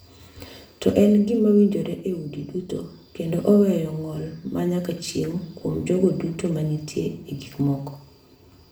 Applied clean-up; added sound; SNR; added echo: none; none; none; reverberation time 0.5 s.